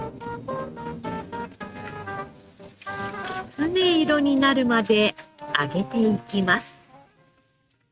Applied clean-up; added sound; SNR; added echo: neural mask model RNNoise.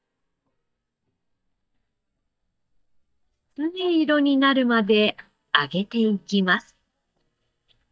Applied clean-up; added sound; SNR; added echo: neural mask model DeepFilterNet 3.